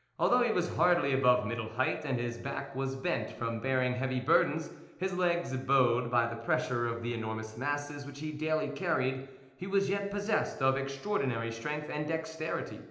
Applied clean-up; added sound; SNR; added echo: none; none; none; reverberation time 0.8 s.